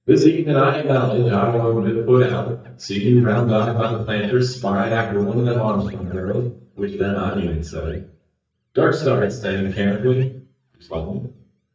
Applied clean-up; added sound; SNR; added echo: neural mask model DeepFilterNet 3.